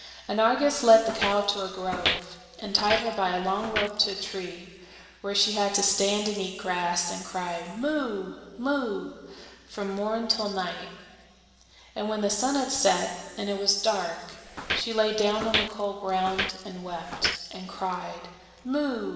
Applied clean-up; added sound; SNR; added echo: none; Walk, footsteps; 6 dB; reverberation time 1.9 s.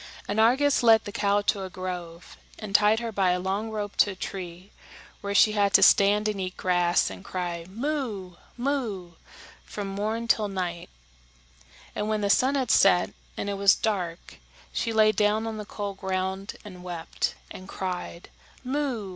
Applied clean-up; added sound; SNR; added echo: none; none; none; none.